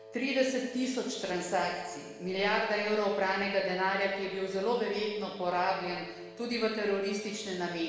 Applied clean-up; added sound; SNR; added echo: none; Wind instrument, woodwind instrument; 18 dB; reverberation time 1.2 s.